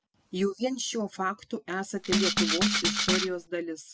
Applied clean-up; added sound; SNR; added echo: none; Rattle (instrument); -5 dB; none.